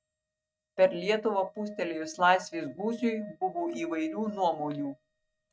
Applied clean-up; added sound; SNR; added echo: neural mask model RNNoise.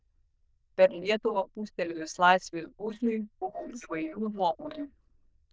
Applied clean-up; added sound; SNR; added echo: neural diffusion model UNIVERSE++.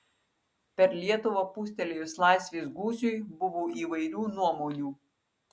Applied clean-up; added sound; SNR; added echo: none; none; none; none.